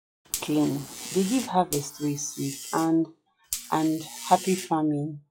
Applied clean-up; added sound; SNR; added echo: classical method log-MMSE.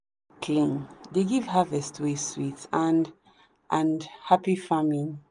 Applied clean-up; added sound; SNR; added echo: none; none; none; none.